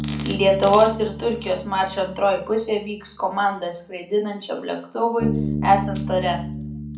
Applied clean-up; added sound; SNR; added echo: none; Bass guitar; 8 dB; reverberation time 0.4 s.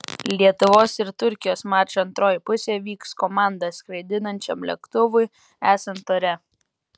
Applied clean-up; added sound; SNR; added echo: none; none; none; none.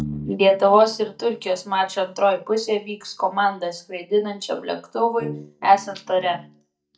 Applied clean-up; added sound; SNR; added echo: neural mask model DeepFilterNet 3.